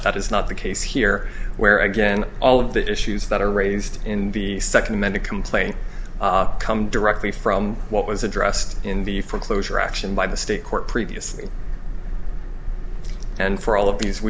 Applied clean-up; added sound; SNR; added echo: none; none; none; none.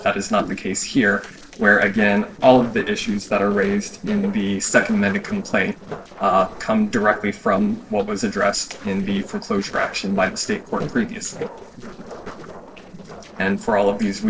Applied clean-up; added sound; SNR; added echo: neural separator model SepFormer DNS4.